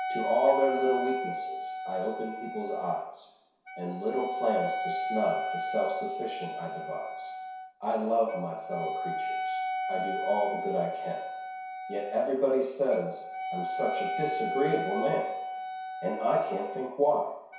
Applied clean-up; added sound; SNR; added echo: none; Wind instrument, woodwind instrument; 4 dB; reverberation time 0.7 s.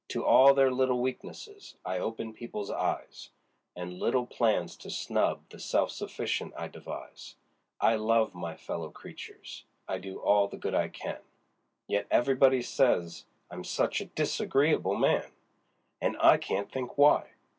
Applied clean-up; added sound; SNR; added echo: none; none; none; none.